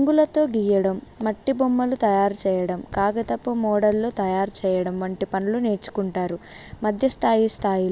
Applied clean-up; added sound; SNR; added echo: none; none; none; none.